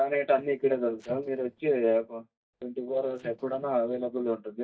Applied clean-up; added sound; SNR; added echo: neural mask model DeepFilterNet 3.